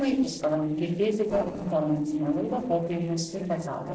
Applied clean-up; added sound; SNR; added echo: neural separator model SepFormer DNS4.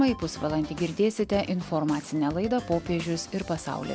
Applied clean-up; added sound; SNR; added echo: none; none; none; none.